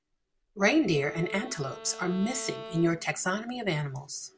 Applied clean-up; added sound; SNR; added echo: none; Bowed string instrument; 15 dB; none.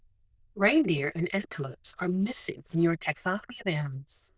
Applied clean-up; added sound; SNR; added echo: neural diffusion model UNIVERSE++.